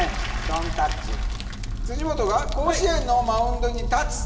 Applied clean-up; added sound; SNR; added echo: none; Fire; 1 dB; reverberation time 1.6 s.